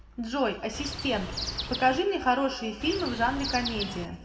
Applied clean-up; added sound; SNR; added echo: none; Chirp, tweet; 6 dB; reverberation time 1.7 s.